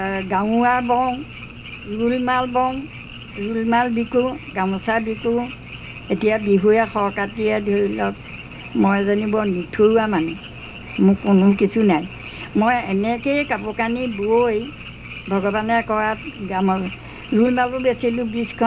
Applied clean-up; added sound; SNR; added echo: none; Frog; 15 dB; reverberation time 0.3 s.